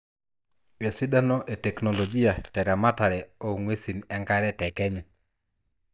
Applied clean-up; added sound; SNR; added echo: neural mask model DeepFilterNet 3.